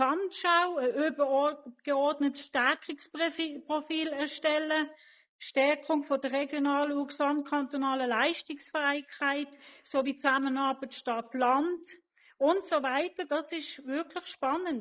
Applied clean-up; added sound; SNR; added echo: neural mask model Resemble Enhance denoiser.